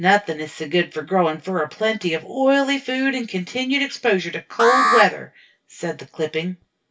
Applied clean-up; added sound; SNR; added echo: none; Alarm; 1 dB; reverberation time 0.1 s.